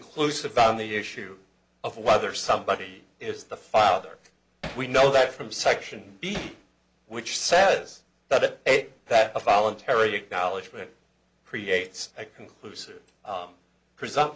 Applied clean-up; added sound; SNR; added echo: none; Hammer; 13 dB; none.